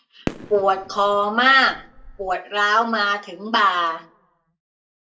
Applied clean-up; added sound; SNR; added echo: none; Fireworks; 14 dB; reverberation time 0.2 s.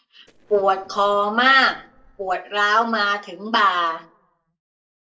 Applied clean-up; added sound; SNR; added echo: neural separator model SepFormer DNS4.